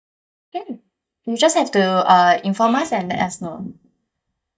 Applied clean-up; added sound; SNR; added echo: neural mask model DeepFilterNet 3.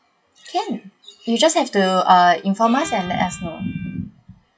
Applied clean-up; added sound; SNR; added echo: classical method WPE with log-MMSE.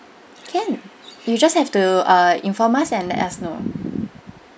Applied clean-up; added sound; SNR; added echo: none; none; none; none.